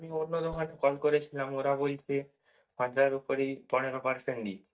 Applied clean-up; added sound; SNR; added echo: neural mask model DeepFilterNet 3.